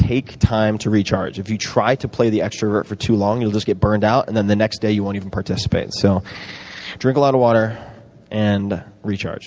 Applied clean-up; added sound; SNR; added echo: none; none; none; none.